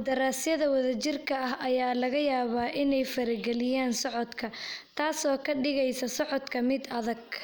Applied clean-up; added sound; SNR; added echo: none; none; none; none.